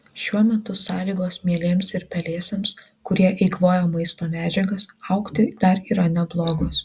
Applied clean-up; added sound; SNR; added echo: none; none; none; none.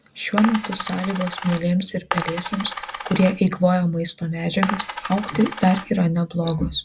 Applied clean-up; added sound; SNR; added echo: none; Coin (dropping); 8 dB; none.